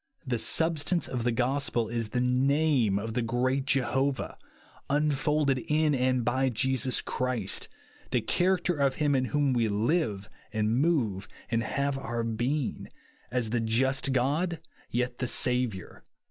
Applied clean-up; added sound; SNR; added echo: none; none; none; none.